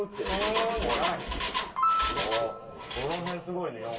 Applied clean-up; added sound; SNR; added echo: none; Engine; 3 dB; reverberation time 2.3 s.